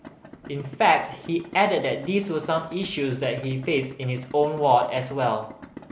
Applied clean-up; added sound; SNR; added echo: none; Idling; 19 dB; none.